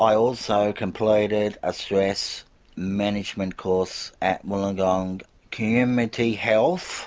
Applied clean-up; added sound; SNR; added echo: none; none; none; none.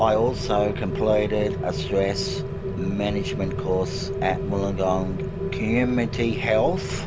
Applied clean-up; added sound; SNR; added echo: none; Rain; 3 dB; none.